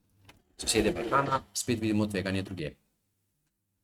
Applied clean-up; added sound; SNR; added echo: neural mask model RNNoise.